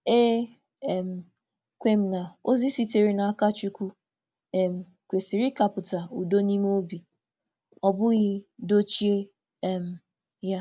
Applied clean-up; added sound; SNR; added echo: none; none; none; none.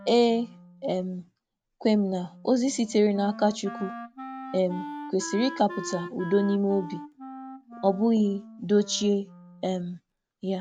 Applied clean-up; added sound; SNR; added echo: none; Wind instrument, woodwind instrument; 15 dB; none.